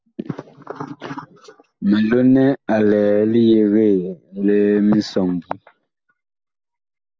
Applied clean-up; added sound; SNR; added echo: none; none; none; none.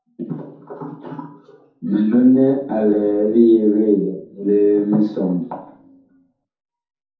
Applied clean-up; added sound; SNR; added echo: none; none; none; reverberation time 0.6 s.